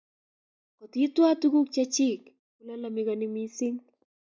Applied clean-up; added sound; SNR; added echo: none; none; none; none.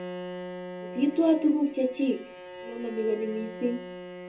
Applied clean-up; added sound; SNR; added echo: none; Bowed string instrument; 11 dB; reverberation time 0.3 s.